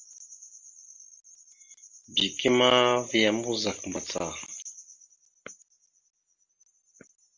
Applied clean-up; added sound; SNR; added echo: none; none; none; none.